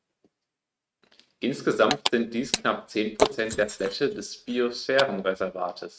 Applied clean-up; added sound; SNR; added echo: neural mask model RNNoise.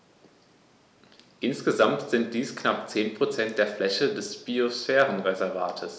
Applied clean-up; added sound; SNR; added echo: none; none; none; none.